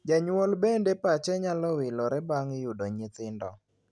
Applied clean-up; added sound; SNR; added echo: none; none; none; none.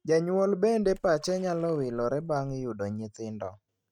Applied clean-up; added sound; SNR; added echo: neural mask model RNNoise.